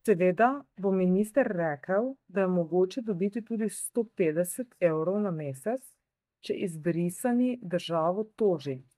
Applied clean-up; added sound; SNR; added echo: neural mask model DeepFilterNet 3.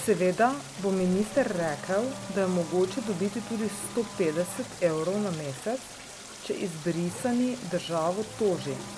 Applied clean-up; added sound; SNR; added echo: none; Race car, auto racing / Accelerating, revving, vroom + Stream; 12 dB; none.